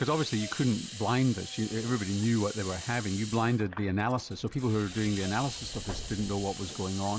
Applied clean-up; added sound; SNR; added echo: none; Hiss + Subway, metro, underground; 12 dB; none.